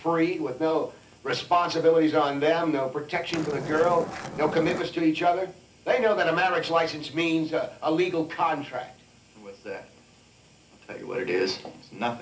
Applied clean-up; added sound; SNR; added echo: none; Skateboard; 8 dB; reverberation time 0.3 s.